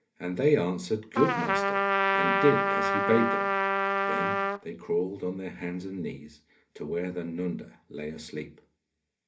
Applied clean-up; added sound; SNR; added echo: none; Trumpet; -4 dB; reverberation time 0.3 s.